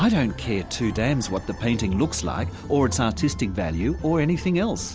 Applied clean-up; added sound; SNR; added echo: none; Engine / Car; 11 dB; none.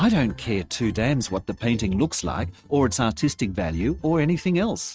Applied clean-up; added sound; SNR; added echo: neural mask model RNNoise.